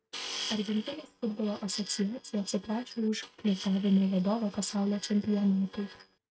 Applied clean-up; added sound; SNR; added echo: neural mask model RNNoise.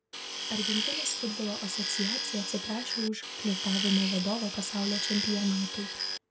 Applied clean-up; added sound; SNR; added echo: none; Tambourine + Tools; 1 dB; none.